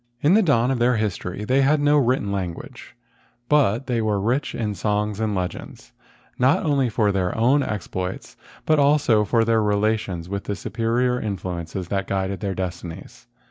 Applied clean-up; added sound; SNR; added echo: none; none; none; none.